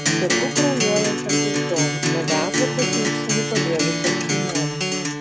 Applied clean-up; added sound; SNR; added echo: none; Acoustic guitar; -5 dB; none.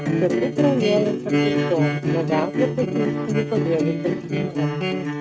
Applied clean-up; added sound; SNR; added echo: neural mask model RNNoise.